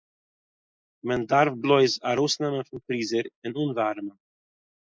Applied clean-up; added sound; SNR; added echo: neural mask model Resemble Enhance denoiser.